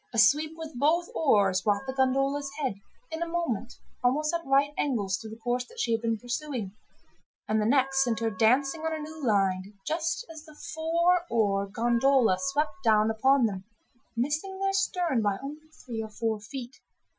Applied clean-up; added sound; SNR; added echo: classical method Wiener filter.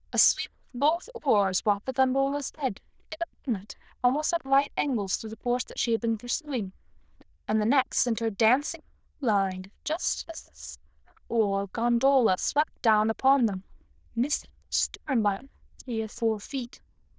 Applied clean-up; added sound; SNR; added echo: neural diffusion model UNIVERSE++.